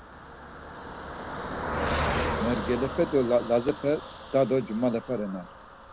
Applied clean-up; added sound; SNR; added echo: none; Car passing by; 5 dB; none.